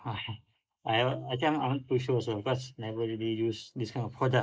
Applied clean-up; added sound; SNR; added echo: neural mask model Resemble Enhance denoiser.